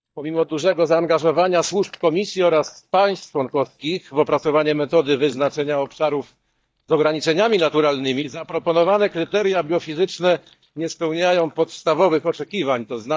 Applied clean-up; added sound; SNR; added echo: neural mask model DeepFilterNet 3.